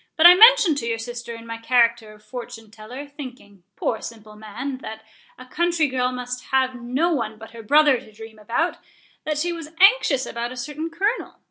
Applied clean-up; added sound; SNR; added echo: none; none; none; none.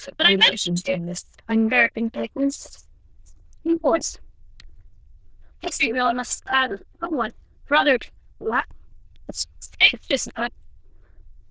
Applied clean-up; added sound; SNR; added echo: neural diffusion model UNIVERSE++.